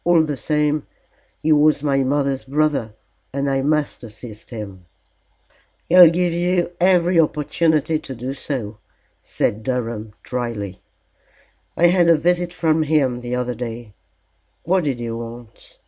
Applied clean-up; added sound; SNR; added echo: none; none; none; none.